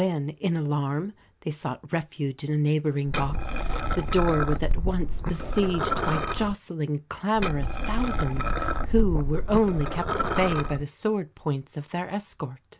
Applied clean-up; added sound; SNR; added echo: none; Liquid; -2 dB; none.